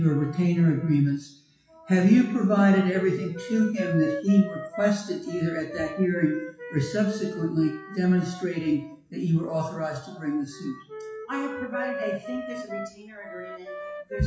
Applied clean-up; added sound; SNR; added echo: classical method WPE with log-MMSE.